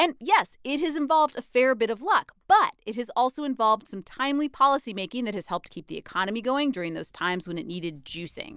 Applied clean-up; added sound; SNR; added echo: none; none; none; none.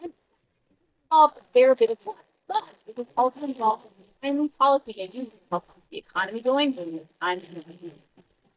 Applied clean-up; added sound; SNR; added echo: neural mask model DeepFilterNet 3.